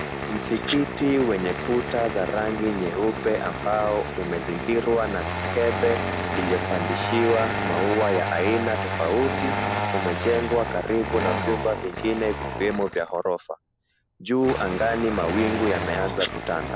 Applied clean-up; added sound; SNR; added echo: none; Engine starting + Domestic sounds, home sounds; 3 dB; none.